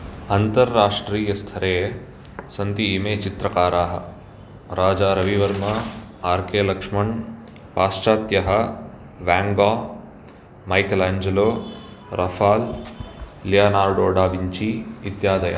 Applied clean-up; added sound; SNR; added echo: none; none; none; none.